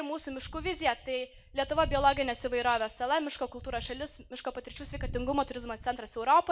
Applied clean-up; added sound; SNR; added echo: none; Wind; 13 dB; none.